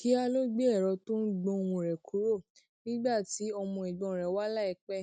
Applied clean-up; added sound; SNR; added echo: none; none; none; none.